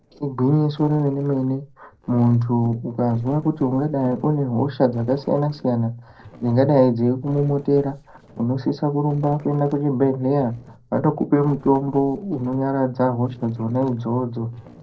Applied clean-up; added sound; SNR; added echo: neural separator model SepFormer DNS4.